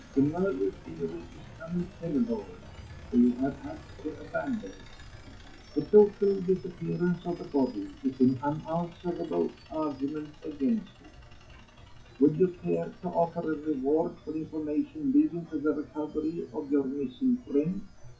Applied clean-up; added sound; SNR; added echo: classical method WPE with log-MMSE.